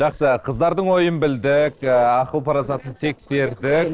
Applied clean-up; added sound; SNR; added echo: neural separator model SepFormer DNS4.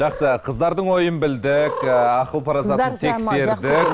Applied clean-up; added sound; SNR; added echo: none; Cat; 11 dB; none.